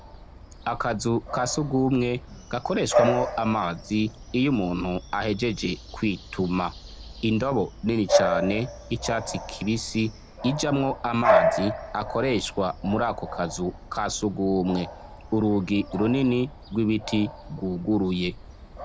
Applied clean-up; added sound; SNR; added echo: none; Bark / Bird vocalization, bird call, bird song; 5 dB; none.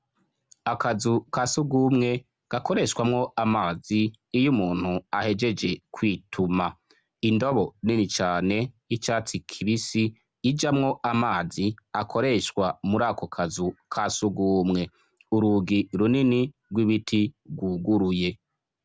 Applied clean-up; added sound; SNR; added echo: none; none; none; none.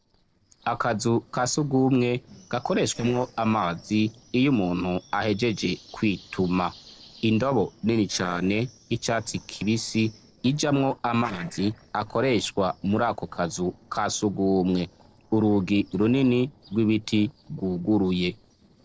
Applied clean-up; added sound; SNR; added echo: neural separator model SepFormer DNS4.